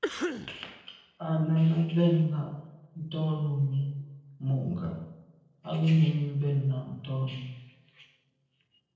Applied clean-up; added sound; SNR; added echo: neural separator model SepFormer DNS4.